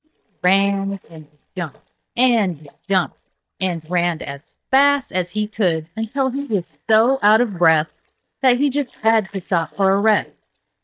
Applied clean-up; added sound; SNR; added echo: neural mask model DeepFilterNet 3.